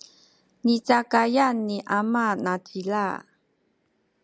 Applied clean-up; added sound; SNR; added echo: none; none; none; none.